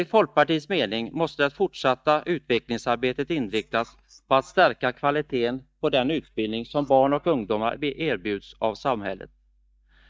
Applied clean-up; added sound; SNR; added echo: neural mask model DeepFilterNet 3.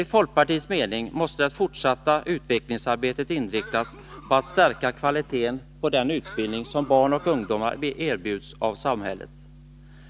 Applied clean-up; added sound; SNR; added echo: none; Cough; 19 dB; none.